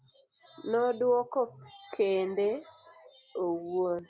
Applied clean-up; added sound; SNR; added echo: none; none; none; none.